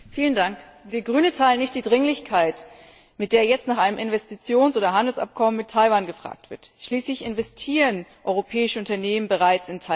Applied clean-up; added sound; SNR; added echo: none; none; none; none.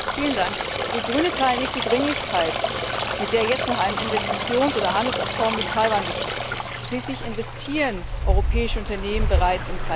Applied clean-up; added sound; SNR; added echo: none; Stream; -1 dB; none.